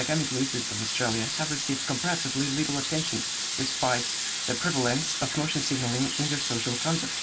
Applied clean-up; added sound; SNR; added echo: none; Sink (filling or washing) / Water tap, faucet; 1 dB; reverberation time 0.2 s.